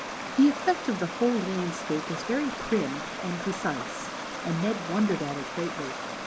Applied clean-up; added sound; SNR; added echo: none; Stream; 6 dB; none.